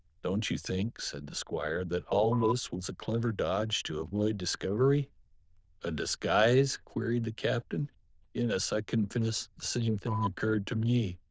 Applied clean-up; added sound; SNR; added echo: neural diffusion model UNIVERSE++.